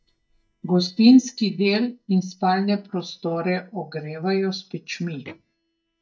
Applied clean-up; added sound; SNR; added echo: neural mask model DeepFilterNet 3.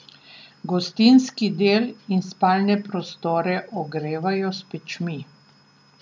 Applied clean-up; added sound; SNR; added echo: none; none; none; none.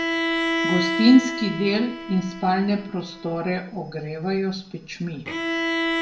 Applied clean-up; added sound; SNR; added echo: none; Bowed string instrument; 4 dB; reverberation time 0.4 s.